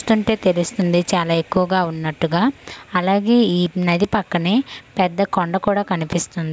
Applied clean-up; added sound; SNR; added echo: none; none; none; none.